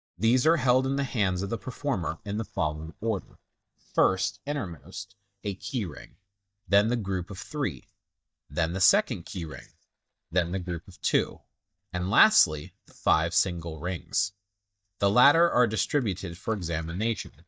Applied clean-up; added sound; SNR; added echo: neural mask model DeepFilterNet 3.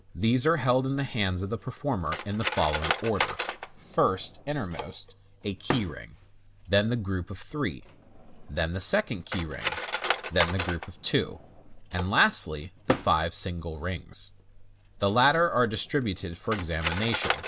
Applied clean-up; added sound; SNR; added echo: none; Cutlery, silverware; 7 dB; none.